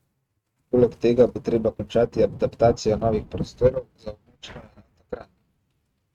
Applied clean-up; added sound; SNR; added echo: neural mask model RNNoise.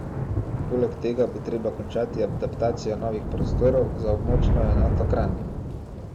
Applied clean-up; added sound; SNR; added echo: none; Thunder / Rain; -1 dB; none.